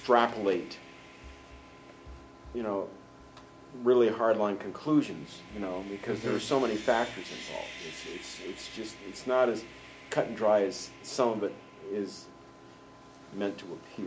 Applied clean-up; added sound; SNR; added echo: none; Sawing; 20 dB; none.